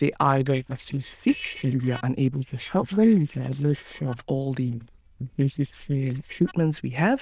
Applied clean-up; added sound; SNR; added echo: neural diffusion model UNIVERSE++.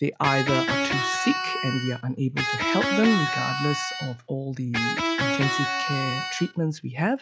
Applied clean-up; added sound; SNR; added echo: classical method log-MMSE.